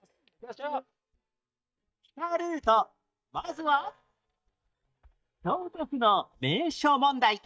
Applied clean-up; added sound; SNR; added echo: neural mask model DeepFilterNet 3.